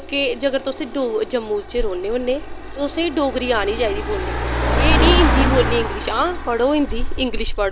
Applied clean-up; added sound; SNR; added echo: none; Car; 0 dB; none.